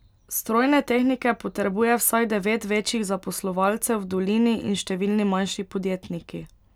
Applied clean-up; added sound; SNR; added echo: none; none; none; none.